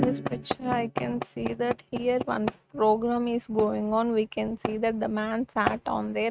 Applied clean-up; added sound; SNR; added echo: neural mask model RNNoise.